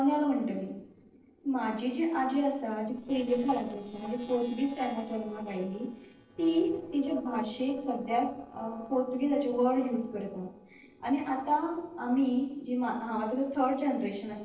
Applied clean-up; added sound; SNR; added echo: neural separator model SepFormer DNS4.